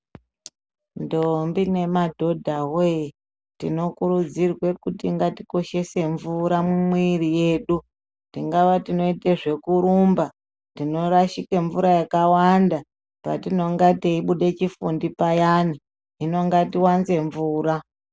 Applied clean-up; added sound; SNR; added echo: none; none; none; none.